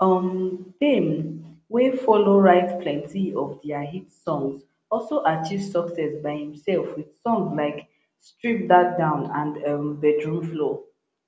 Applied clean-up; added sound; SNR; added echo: none; none; none; none.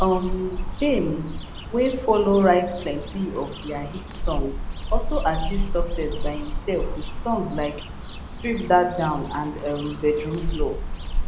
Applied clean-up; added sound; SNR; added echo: none; Cricket / Bird; 3 dB; none.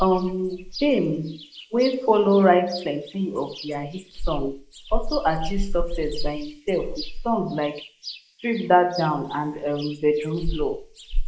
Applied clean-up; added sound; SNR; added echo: neural mask model Resemble Enhance denoiser.